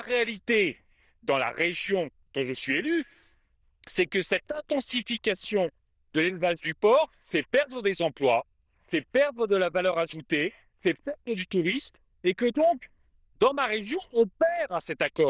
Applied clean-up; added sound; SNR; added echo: neural diffusion model UNIVERSE++.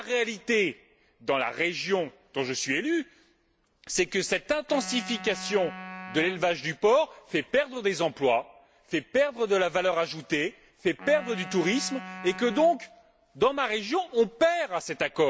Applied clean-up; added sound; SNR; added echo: none; Wind instrument, woodwind instrument; 15 dB; none.